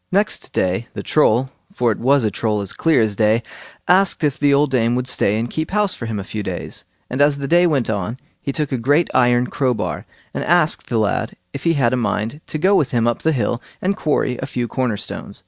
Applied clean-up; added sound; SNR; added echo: none; none; none; none.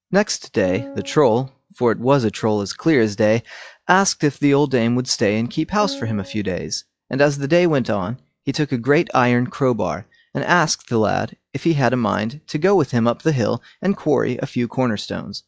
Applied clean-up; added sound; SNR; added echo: classical method log-MMSE.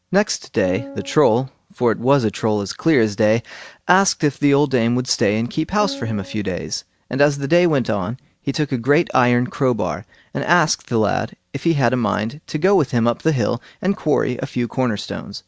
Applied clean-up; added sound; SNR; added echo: none; Piano; 13 dB; none.